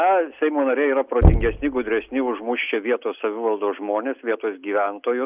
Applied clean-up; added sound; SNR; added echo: none; Knock; 0 dB; none.